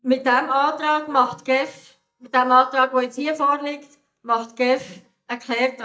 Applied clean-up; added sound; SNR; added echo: neural mask model DeepFilterNet 3.